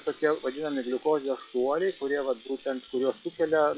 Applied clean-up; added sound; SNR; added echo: classical method log-MMSE.